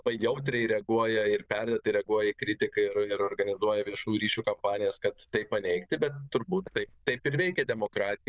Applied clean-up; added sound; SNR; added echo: neural diffusion model UNIVERSE++.